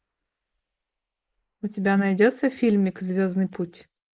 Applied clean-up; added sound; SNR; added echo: neural mask model Resemble Enhance denoiser.